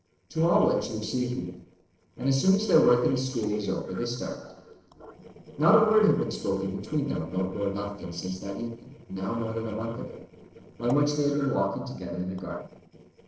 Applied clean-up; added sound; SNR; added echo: neural separator model SepFormer DNS4.